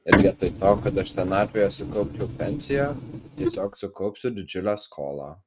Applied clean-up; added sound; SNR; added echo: neural mask model RNNoise.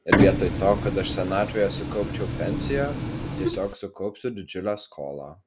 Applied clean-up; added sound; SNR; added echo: none; Printer; -1 dB; none.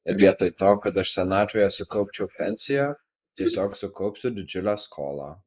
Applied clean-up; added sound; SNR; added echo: neural mask model Resemble Enhance denoiser.